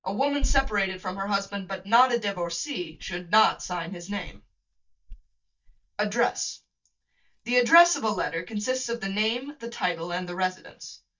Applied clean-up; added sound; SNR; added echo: neural mask model DeepFilterNet 3.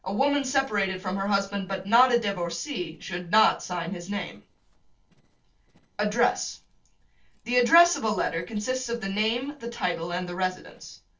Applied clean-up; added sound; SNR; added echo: neural separator model SepFormer DNS4.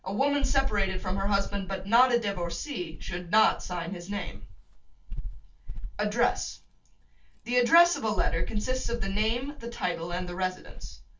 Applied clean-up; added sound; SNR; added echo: none; Insect; 2 dB; reverberation time 0.2 s.